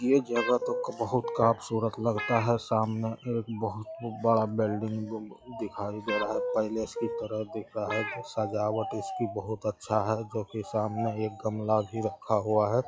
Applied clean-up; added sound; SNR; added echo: classical method log-MMSE.